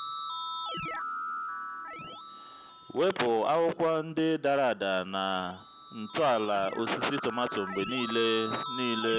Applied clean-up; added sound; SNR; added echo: none; Keyboard (musical); 9 dB; none.